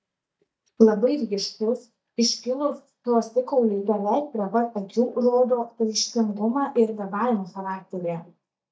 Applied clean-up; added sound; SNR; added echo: neural mask model DeepFilterNet 3.